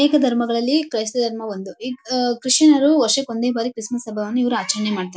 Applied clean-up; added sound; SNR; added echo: none; none; none; none.